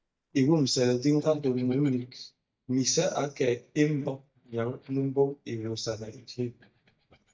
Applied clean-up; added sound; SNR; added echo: neural mask model DeepFilterNet 3.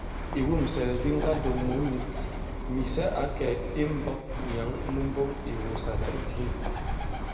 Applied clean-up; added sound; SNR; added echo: none; Bird; 1 dB; reverberation time 2.1 s.